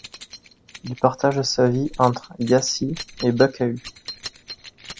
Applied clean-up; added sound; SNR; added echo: none; Keys jangling; 17 dB; none.